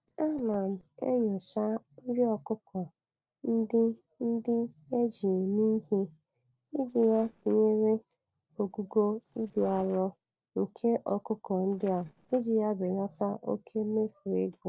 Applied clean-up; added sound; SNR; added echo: neural separator model SepFormer DNS4.